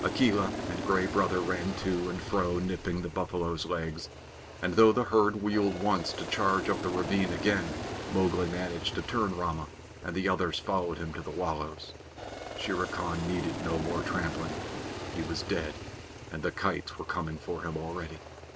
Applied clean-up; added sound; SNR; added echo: none; Aircraft; 8 dB; none.